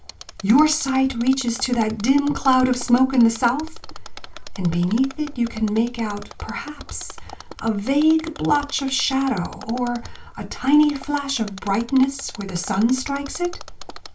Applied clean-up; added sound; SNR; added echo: none; Mechanisms; 20 dB; reverberation time 0.2 s.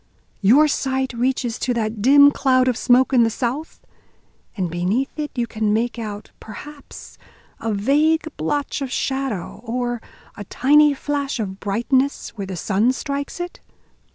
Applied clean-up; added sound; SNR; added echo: none; none; none; none.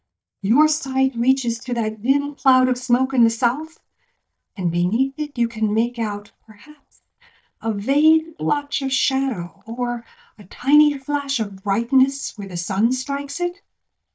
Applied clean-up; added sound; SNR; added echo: neural mask model DeepFilterNet 3.